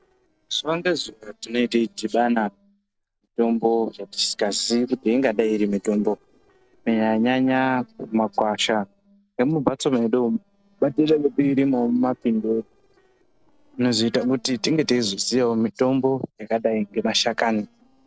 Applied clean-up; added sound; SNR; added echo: neural separator model SepFormer DNS4.